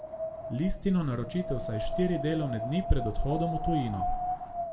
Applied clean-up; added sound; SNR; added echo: none; Wind; 6 dB; reverberation time 1.0 s.